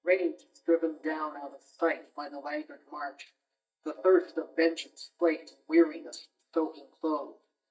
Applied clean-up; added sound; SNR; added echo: neural mask model DeepFilterNet 3.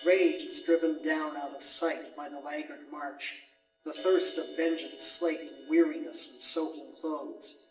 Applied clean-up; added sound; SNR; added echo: neural separator model SepFormer DNS4.